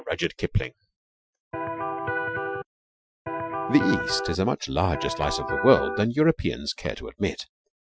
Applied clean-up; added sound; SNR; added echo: classical method Wiener filter.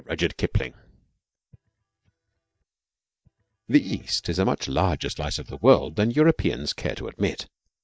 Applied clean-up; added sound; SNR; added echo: neural mask model DeepFilterNet 3.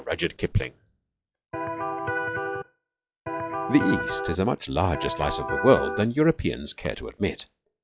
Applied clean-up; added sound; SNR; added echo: classical method log-MMSE.